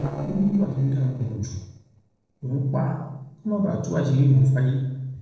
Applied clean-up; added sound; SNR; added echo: neural separator model SepFormer DNS4.